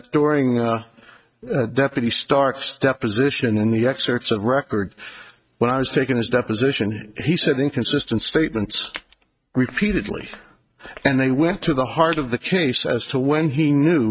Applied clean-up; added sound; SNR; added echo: neural mask model RNNoise.